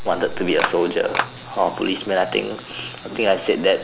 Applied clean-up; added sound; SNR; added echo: none; Clapping; 3 dB; none.